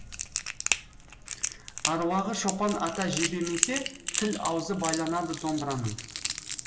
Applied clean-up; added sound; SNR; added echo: none; Crackle; 3 dB; reverberation time 3.0 s.